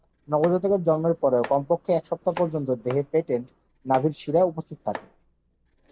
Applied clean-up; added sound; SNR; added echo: none; Domestic sounds, home sounds; 19 dB; none.